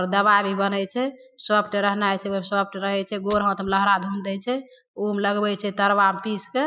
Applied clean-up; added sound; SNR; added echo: classical method Wiener filter.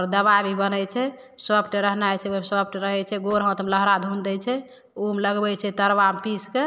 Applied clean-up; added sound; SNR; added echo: neural separator model SepFormer DNS4.